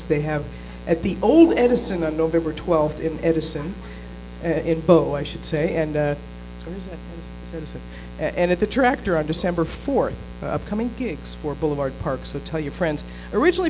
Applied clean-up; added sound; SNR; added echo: none; Water; 16 dB; none.